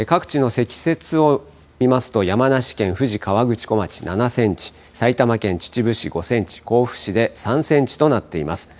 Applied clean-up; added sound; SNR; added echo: none; none; none; none.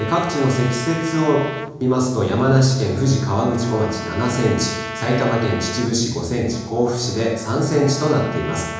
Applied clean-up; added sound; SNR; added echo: none; Trumpet; 13 dB; reverberation time 1.0 s.